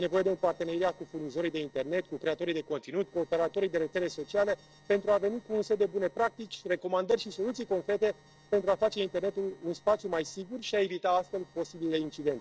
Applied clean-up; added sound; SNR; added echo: neural separator model SepFormer DNS4.